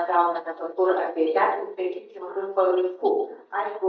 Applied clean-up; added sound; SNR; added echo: neural mask model DeepFilterNet 3.